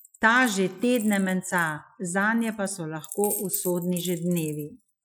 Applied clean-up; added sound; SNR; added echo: classical method Wiener filter.